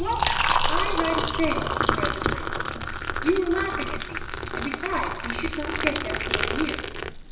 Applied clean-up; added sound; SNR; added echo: none; Liquid; -3 dB; reverberation time 0.9 s.